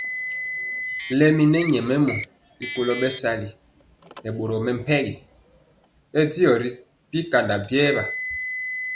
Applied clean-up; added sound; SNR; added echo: none; Car; 7 dB; none.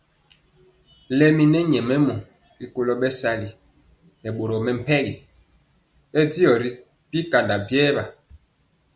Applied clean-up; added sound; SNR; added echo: none; none; none; none.